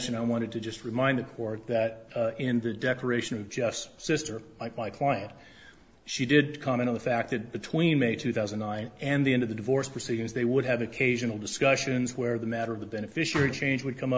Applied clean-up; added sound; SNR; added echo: none; none; none; none.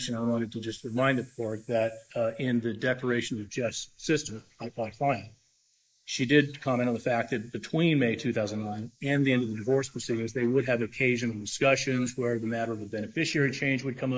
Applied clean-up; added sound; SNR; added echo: neural mask model Resemble Enhance denoiser.